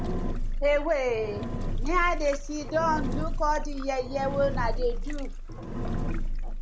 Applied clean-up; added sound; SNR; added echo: none; Engine; 0 dB; none.